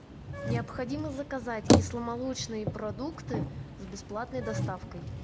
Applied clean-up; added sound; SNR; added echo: none; Bicycle; -4 dB; none.